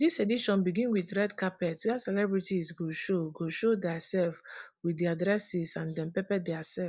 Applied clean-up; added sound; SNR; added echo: neural mask model Resemble Enhance denoiser.